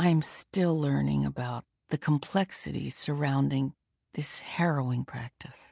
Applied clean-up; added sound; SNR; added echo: none; none; none; none.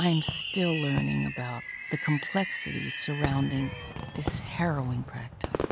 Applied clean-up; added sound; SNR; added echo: none; Fireworks; 5 dB; none.